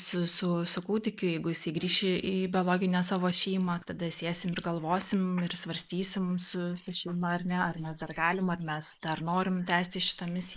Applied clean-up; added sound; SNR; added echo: neural mask model Resemble Enhance denoiser.